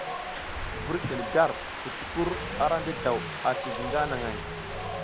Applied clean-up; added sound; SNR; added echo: none; Wind; 4 dB; none.